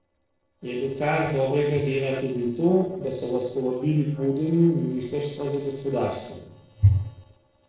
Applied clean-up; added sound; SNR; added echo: neural separator model SepFormer DNS4.